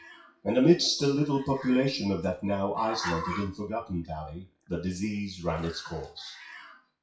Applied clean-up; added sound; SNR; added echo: classical method WPE with log-MMSE.